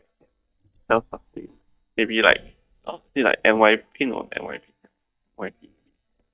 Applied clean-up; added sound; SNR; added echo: neural mask model DeepFilterNet 3.